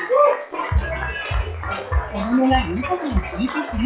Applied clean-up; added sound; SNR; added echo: classical method WPE with log-MMSE.